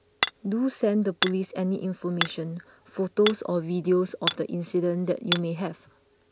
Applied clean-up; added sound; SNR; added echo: none; Hammer; 6 dB; none.